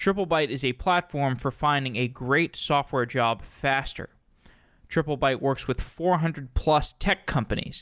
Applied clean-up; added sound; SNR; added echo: none; none; none; none.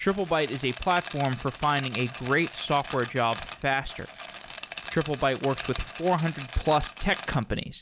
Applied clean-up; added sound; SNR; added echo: none; Rattle; 2 dB; none.